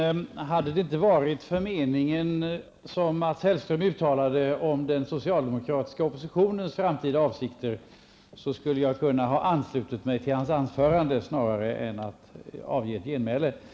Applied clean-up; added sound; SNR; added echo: none; none; none; none.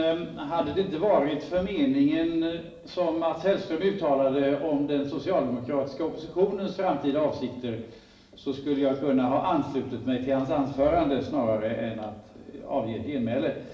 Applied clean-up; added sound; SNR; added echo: none; none; none; reverberation time 0.9 s.